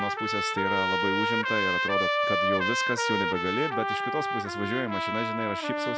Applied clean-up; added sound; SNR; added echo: none; Trumpet; -4 dB; none.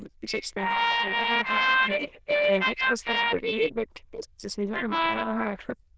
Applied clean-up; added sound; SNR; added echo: neural diffusion model UNIVERSE++.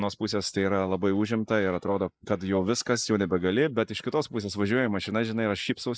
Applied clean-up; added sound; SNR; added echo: neural mask model Resemble Enhance denoiser.